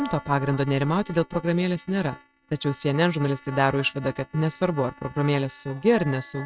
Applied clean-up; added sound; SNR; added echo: neural mask model RNNoise.